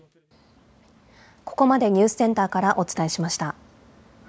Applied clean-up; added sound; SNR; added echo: none; none; none; none.